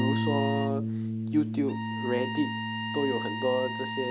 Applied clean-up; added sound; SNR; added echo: none; Bowed string instrument + Bass guitar; 0 dB; none.